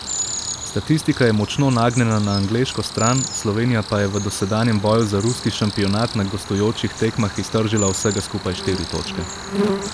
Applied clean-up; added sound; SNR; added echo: none; Cricket; 8 dB; none.